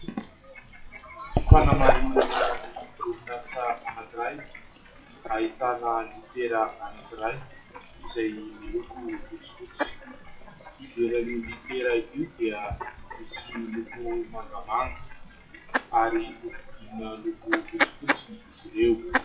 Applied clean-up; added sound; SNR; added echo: classical method WPE with log-MMSE.